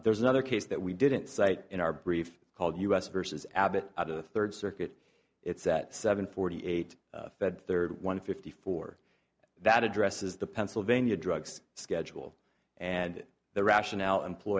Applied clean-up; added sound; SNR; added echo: none; none; none; none.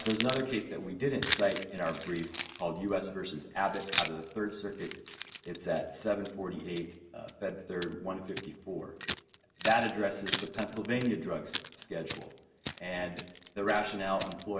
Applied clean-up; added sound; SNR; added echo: none; Keys jangling; -1 dB; reverberation time 0.9 s.